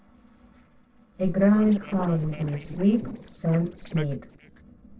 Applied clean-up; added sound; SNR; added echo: neural separator model SepFormer DNS4.